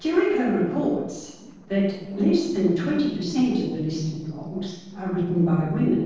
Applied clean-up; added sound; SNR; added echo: neural separator model SepFormer DNS4.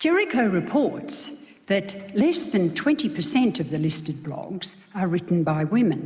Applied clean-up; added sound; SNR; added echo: none; none; none; none.